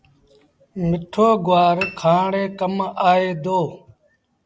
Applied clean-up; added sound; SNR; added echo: none; Piano; 14 dB; none.